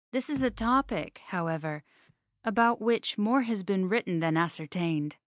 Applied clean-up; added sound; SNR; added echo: neural mask model DeepFilterNet 3.